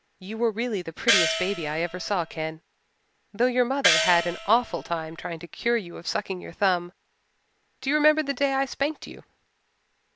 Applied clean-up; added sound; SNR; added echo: none; Gong; 1 dB; none.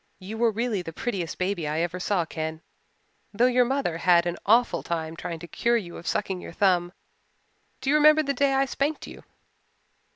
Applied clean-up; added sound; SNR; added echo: none; none; none; none.